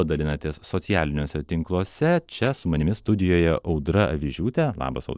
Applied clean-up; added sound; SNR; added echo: neural separator model SepFormer DNS4.